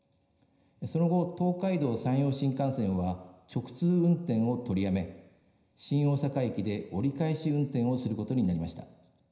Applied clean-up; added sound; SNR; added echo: none; none; none; reverberation time 0.9 s.